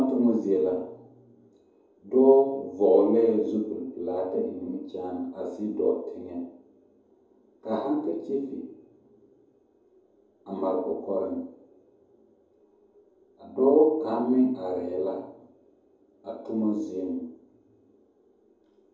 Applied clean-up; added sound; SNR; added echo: none; none; none; reverberation time 2.6 s.